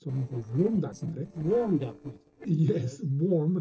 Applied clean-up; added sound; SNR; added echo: neural separator model SepFormer DNS4.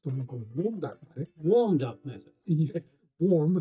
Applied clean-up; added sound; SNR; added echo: neural mask model DeepFilterNet 3.